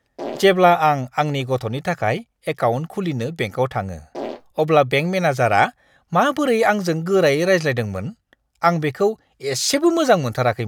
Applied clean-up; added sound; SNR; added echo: none; Fart; 11 dB; none.